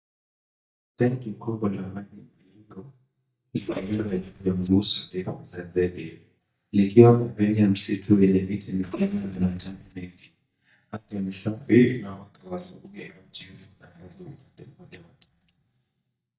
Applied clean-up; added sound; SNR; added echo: neural mask model DeepFilterNet 3.